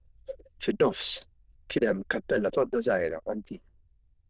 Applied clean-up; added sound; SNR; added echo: neural diffusion model UNIVERSE++.